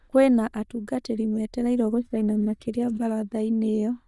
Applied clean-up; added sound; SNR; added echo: neural mask model DeepFilterNet 3.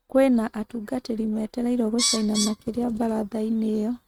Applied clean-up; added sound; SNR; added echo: neural mask model RNNoise.